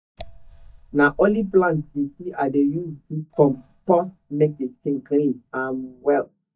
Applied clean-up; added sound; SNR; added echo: neural mask model DeepFilterNet 3.